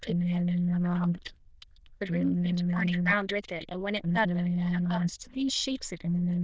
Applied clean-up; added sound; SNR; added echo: neural diffusion model UNIVERSE++.